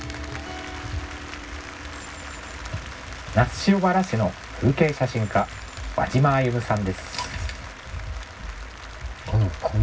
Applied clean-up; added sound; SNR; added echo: none; Applause; 15 dB; reverberation time 0.4 s.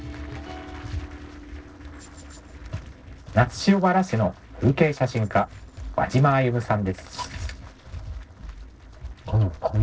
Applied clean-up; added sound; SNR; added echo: neural separator model SepFormer DNS4.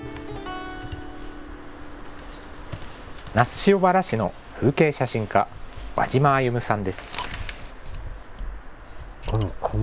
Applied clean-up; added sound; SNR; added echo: none; none; none; none.